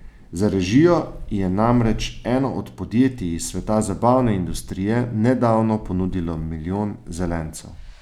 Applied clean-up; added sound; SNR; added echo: none; Thunder / Rain; 15 dB; none.